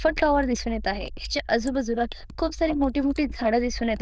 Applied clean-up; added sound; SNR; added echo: neural diffusion model UNIVERSE++.